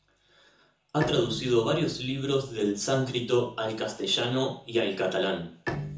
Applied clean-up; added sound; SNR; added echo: none; Bowed string instrument; 13 dB; reverberation time 0.5 s.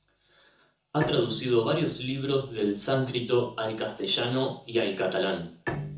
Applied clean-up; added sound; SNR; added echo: neural separator model SepFormer DNS4.